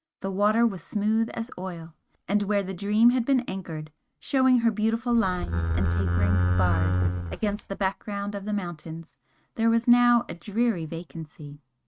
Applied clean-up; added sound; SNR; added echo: neural mask model RNNoise.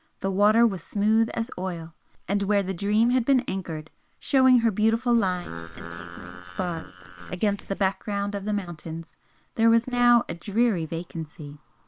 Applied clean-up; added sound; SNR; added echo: neural separator model SepFormer WHAM!.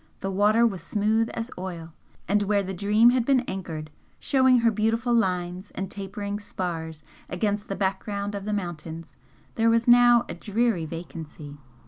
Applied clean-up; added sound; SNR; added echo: none; none; none; none.